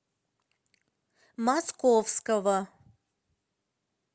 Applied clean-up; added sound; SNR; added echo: none; none; none; none.